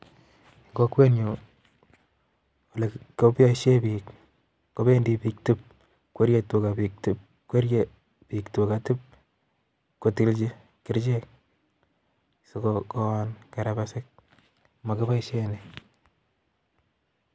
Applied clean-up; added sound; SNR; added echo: none; none; none; none.